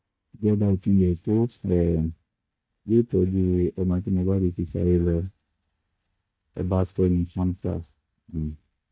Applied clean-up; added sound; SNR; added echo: neural mask model DeepFilterNet 3.